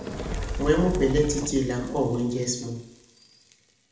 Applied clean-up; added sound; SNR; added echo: none; Fire; 8 dB; reverberation time 0.7 s.